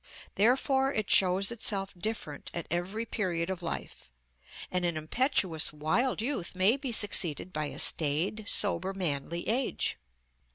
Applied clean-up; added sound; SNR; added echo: none; none; none; none.